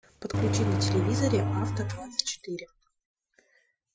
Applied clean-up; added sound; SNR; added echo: classical method Wiener filter.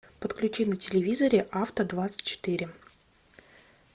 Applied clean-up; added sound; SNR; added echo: none; none; none; none.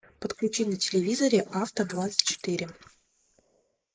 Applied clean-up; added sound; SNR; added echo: neural mask model Resemble Enhance denoiser.